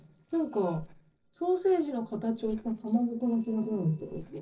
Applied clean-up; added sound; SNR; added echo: neural separator model SepFormer DNS4.